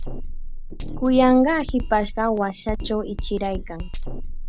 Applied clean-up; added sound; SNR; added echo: none; Drum kit; 5 dB; none.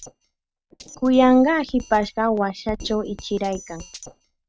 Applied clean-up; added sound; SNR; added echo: neural mask model RNNoise.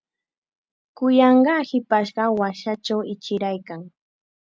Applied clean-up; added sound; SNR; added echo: none; none; none; none.